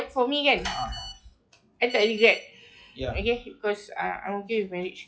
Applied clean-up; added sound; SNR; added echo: classical method log-MMSE.